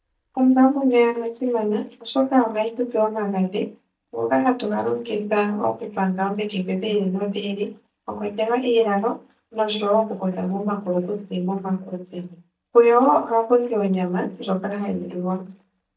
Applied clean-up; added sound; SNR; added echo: neural mask model DeepFilterNet 3.